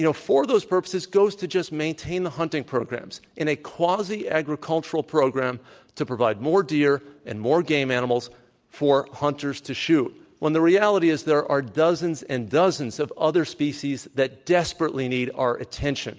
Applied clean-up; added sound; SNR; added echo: none; none; none; none.